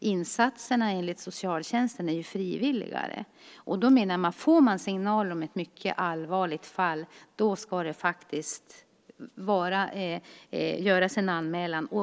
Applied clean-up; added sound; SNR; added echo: none; none; none; none.